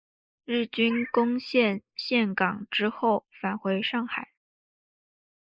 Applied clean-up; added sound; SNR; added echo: neural mask model Resemble Enhance denoiser.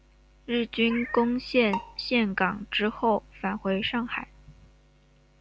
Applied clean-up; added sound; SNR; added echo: none; Meow + Bowed string instrument; 14 dB; none.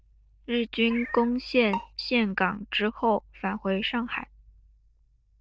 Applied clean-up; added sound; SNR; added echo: neural diffusion model UNIVERSE++.